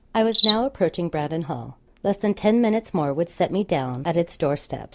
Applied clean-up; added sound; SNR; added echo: none; Cricket; 4 dB; none.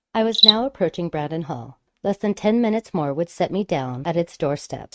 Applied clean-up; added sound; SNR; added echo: neural mask model RNNoise.